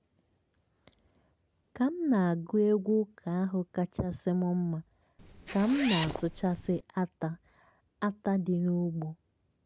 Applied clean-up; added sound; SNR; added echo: none; Zipper (clothing); 5 dB; none.